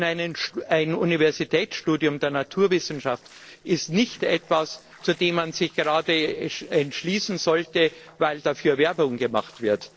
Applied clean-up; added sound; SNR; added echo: neural separator model SepFormer DNS4.